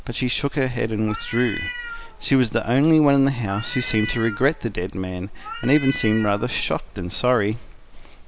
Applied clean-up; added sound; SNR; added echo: none; Meow; 12 dB; none.